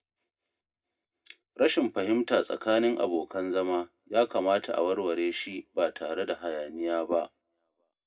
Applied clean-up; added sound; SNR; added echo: none; none; none; reverberation time 0.2 s.